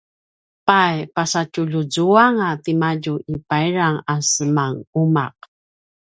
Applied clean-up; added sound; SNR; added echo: none; none; none; none.